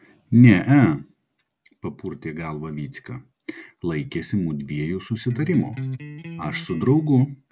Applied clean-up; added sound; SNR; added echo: none; Electric guitar; 11 dB; none.